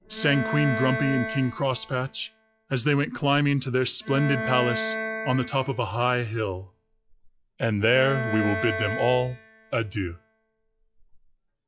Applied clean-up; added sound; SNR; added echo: classical method log-MMSE.